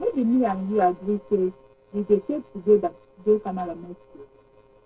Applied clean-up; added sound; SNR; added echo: neural separator model SepFormer DNS4.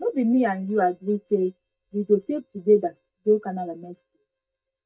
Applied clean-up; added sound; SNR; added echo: neural mask model DeepFilterNet 3.